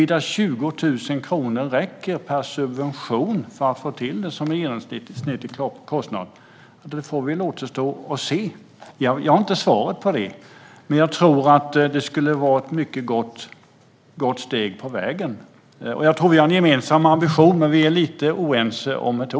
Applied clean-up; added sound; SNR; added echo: none; none; none; none.